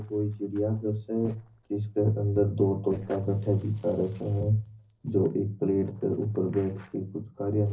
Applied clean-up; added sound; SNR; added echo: neural separator model SepFormer DNS4.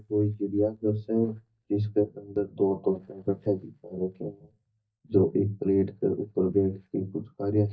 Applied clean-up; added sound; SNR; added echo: neural mask model DeepFilterNet 3.